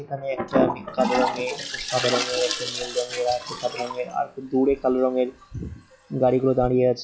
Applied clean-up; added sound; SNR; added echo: classical method log-MMSE.